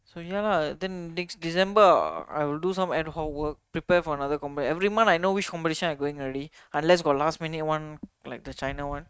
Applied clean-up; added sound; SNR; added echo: neural mask model RNNoise.